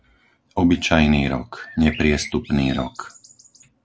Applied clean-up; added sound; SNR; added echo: none; Bird; 19 dB; none.